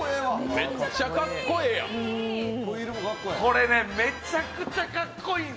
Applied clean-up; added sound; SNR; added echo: none; none; none; none.